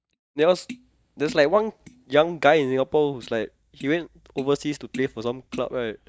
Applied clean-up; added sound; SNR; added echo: neural mask model DeepFilterNet 3.